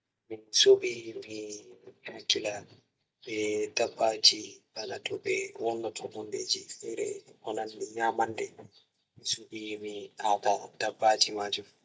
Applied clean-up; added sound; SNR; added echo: neural mask model DeepFilterNet 3.